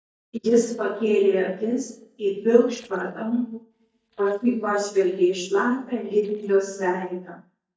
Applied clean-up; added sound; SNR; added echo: neural mask model DeepFilterNet 3.